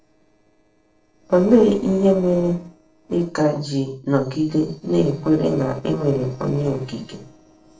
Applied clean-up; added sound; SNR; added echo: neural separator model SepFormer DNS4.